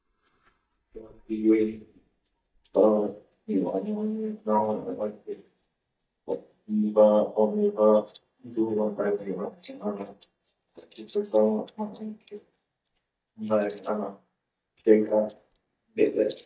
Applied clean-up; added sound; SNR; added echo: neural mask model DeepFilterNet 3.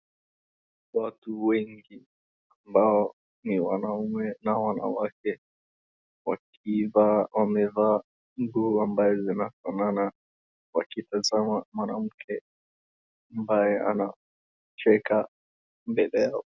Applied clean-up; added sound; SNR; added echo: none; none; none; none.